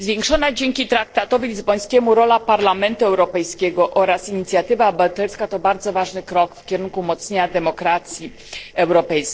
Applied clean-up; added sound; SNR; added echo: neural separator model SepFormer DNS4.